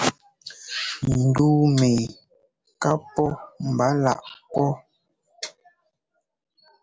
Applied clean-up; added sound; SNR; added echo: none; none; none; none.